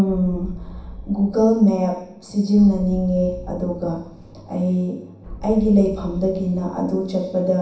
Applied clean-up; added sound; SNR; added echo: none; Boom; 15 dB; reverberation time 0.7 s.